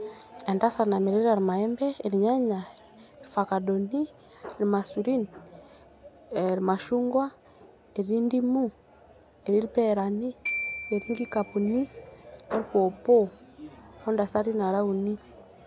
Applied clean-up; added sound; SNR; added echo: none; Glockenspiel; 12 dB; none.